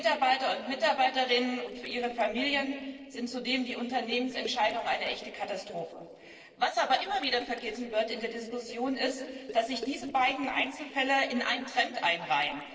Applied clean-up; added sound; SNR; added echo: neural separator model SepFormer DNS4.